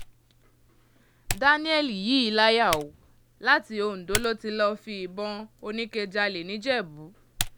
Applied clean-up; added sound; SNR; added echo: none; Typing; 11 dB; none.